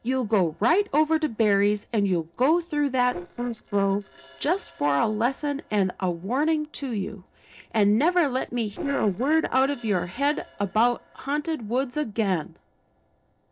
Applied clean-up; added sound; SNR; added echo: neural separator model SepFormer DNS4.